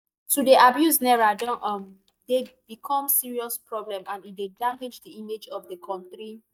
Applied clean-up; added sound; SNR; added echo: neural mask model DeepFilterNet 3.